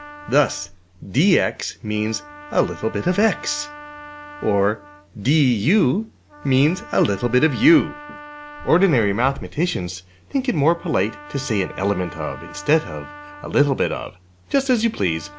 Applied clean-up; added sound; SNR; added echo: none; Trumpet; 19 dB; none.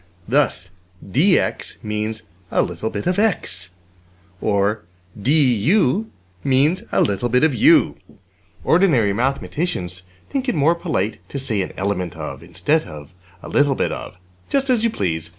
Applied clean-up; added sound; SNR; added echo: none; none; none; none.